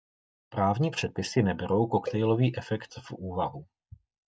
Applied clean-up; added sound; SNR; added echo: neural mask model DeepFilterNet 3.